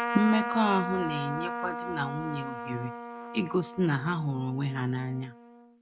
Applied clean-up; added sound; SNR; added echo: none; Trumpet; 6 dB; none.